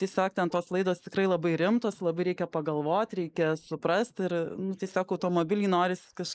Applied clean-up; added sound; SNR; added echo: neural mask model Resemble Enhance denoiser.